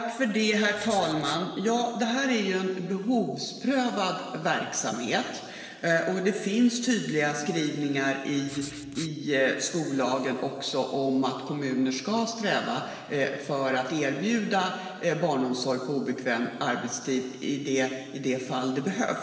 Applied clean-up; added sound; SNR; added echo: neural separator model SepFormer DNS4.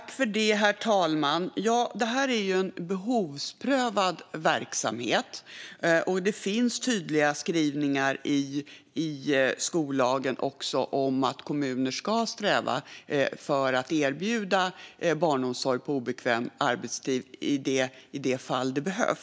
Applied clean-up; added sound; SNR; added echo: none; none; none; none.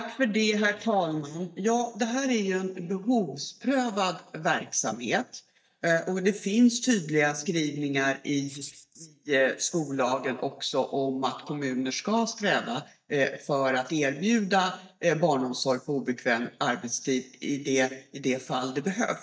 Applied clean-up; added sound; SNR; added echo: neural mask model DeepFilterNet 3.